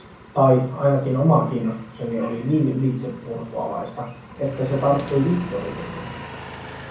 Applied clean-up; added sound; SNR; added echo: none; Engine; 16 dB; reverberation time 0.6 s.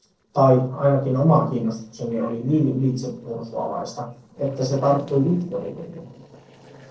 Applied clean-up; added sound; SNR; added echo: neural separator model SepFormer DNS4.